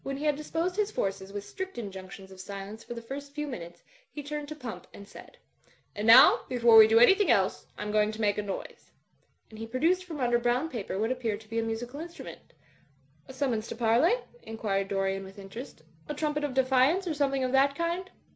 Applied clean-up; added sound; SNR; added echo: none; none; none; none.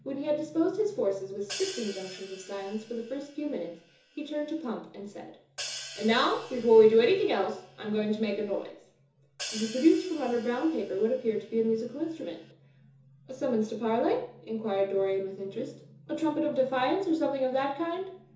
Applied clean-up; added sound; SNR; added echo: none; Hi-hat; 16 dB; reverberation time 0.7 s.